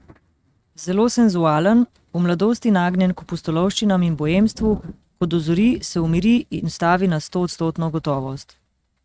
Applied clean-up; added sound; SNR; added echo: neural mask model RNNoise.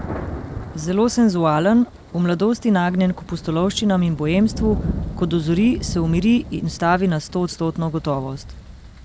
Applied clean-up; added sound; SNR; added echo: none; Thunder; 11 dB; none.